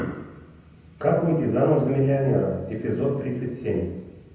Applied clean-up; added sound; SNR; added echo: none; none; none; reverberation time 0.9 s.